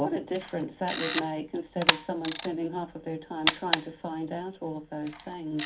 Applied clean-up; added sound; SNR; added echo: none; Camera; 1 dB; reverberation time 0.3 s.